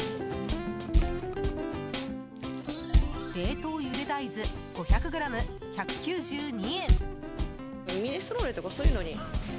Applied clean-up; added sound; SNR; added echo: none; Drum kit; -3 dB; none.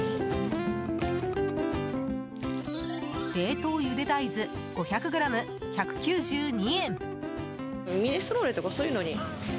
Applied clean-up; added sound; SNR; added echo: none; none; none; none.